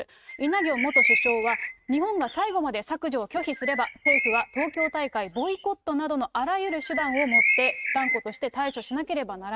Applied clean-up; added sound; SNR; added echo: neural mask model RNNoise.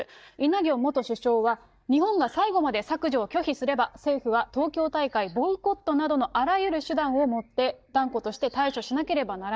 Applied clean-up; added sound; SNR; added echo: neural mask model DeepFilterNet 3.